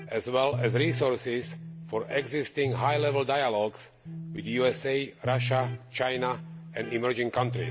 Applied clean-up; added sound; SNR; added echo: none; Electric guitar; 7 dB; none.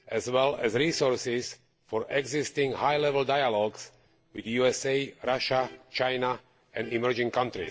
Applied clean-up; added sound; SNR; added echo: neural separator model SepFormer DNS4.